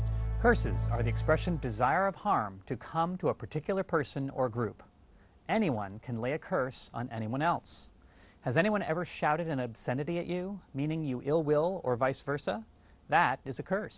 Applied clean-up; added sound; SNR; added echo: none; none; none; none.